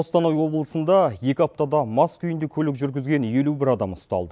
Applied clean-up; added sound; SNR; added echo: none; none; none; none.